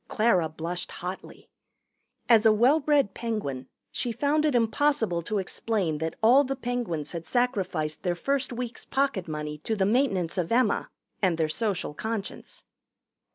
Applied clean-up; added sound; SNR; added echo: none; none; none; none.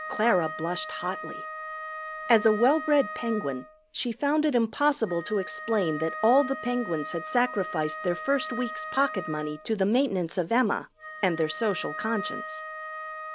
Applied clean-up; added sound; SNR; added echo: none; Wind instrument, woodwind instrument; 10 dB; none.